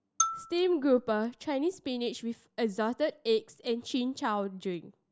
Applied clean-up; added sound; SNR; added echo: none; Marimba, xylophone; 7 dB; none.